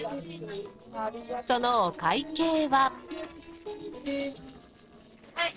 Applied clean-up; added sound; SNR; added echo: neural separator model SepFormer DNS4.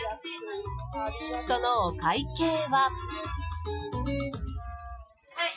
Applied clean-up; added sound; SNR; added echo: classical method Wiener filter.